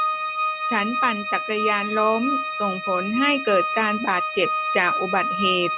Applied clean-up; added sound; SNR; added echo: none; Organ; 0 dB; none.